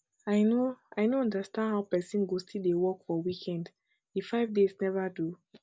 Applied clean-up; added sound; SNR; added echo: none; none; none; none.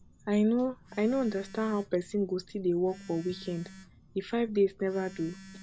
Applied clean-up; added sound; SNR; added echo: none; Telephone; 20 dB; none.